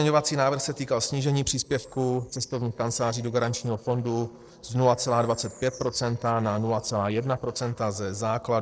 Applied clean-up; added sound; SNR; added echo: neural separator model SepFormer DNS4.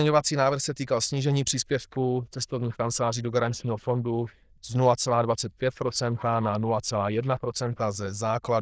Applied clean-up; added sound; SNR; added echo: neural diffusion model UNIVERSE++.